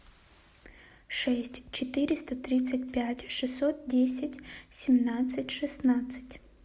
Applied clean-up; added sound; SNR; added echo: none; none; none; none.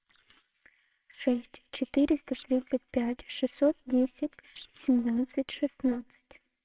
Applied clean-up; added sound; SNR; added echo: neural separator model SepFormer WHAMR!.